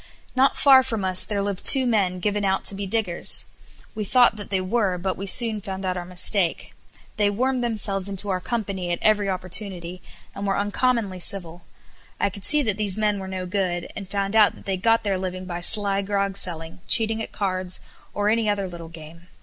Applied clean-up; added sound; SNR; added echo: none; none; none; none.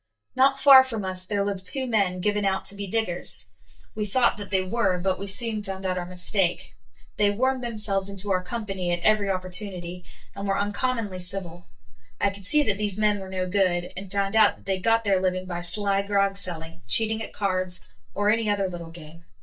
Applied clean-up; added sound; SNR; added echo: neural mask model DeepFilterNet 3.